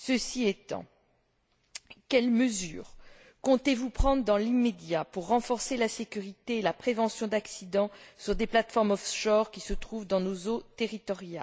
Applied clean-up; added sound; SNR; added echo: none; none; none; none.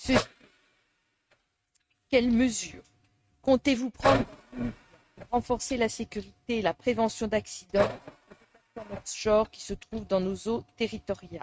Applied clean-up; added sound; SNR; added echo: neural mask model RNNoise.